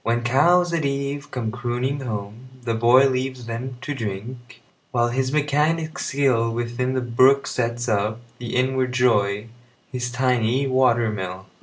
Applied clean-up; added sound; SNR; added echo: none; none; none; none.